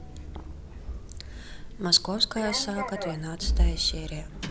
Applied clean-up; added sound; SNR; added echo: none; Sliding door; 1 dB; none.